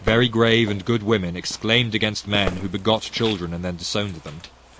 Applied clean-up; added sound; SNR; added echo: none; Fireworks + Walk, footsteps; 14 dB; none.